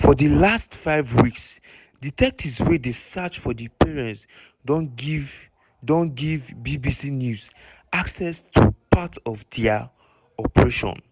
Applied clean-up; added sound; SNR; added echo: none; none; none; none.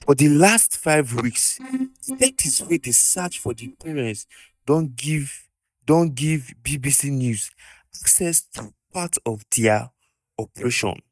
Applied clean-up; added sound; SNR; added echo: neural mask model DeepFilterNet 3.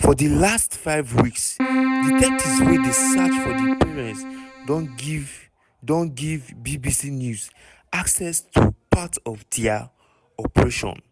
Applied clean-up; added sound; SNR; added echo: none; Keyboard (musical); -1 dB; none.